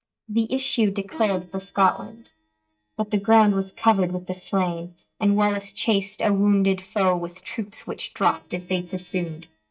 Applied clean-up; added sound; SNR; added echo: neural mask model DeepFilterNet 3.